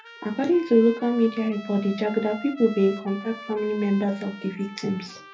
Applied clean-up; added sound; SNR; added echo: none; Trumpet; 18 dB; reverberation time 0.3 s.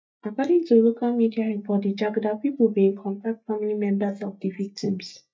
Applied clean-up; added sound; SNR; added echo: neural mask model DeepFilterNet 3.